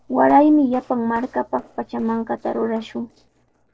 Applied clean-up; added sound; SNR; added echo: neural separator model SepFormer DNS4.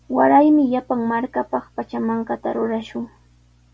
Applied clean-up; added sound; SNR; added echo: none; none; none; none.